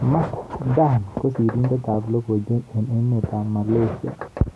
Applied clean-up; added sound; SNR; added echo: none; Knock; 14 dB; none.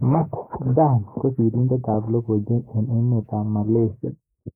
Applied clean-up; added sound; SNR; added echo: neural mask model Resemble Enhance denoiser.